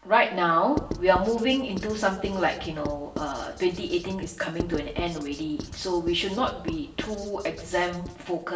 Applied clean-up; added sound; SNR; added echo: none; Writing; 11 dB; reverberation time 0.8 s.